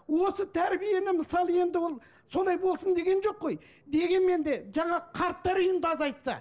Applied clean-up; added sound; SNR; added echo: none; none; none; none.